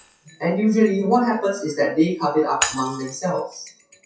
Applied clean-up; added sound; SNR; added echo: classical method WPE with log-MMSE.